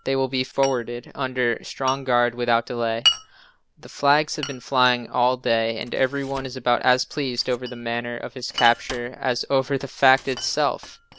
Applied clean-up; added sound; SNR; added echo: none; Glass; 11 dB; none.